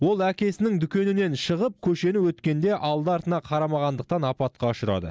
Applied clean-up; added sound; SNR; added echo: none; none; none; none.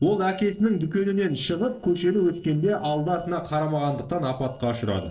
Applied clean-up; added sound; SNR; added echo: neural separator model SepFormer DNS4.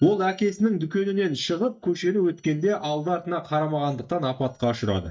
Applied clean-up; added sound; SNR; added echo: neural mask model DeepFilterNet 3.